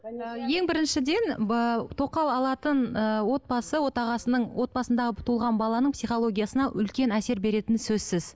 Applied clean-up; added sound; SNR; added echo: none; none; none; none.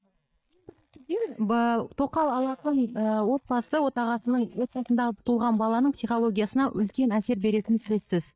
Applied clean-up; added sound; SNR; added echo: neural mask model DeepFilterNet 3.